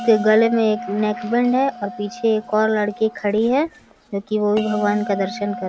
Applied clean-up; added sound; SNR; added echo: none; Bell; 13 dB; none.